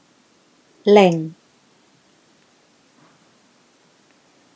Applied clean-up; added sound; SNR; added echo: none; none; none; none.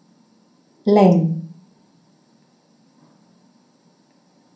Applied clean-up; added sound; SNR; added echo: none; none; none; reverberation time 0.6 s.